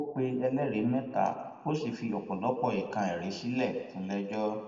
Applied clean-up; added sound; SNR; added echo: none; none; none; reverberation time 1.4 s.